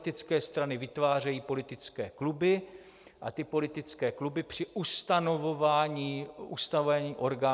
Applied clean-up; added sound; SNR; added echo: none; none; none; none.